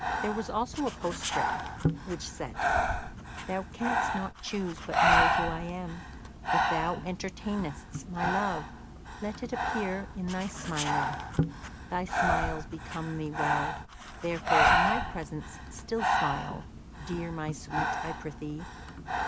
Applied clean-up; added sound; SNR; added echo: none; Breathing; -5 dB; none.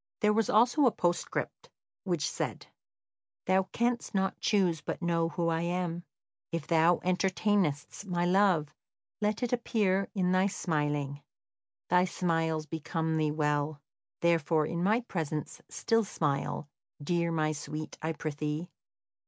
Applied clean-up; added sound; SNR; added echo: none; none; none; none.